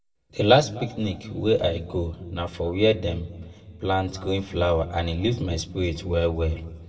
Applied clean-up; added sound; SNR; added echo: none; none; none; reverberation time 1.8 s.